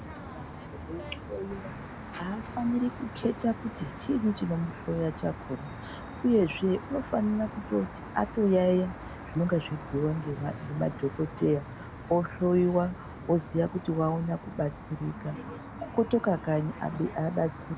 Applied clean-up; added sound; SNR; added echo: none; Traffic noise, roadway noise; 11 dB; none.